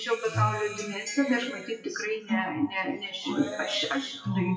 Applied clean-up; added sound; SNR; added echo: classical method WPE with log-MMSE.